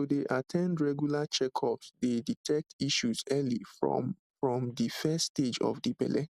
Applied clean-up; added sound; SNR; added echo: none; none; none; none.